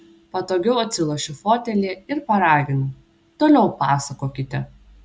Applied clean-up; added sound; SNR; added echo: none; none; none; none.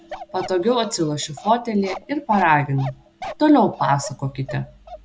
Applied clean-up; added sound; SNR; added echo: none; Bark; 15 dB; none.